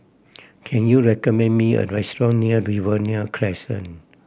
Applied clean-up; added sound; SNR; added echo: none; none; none; none.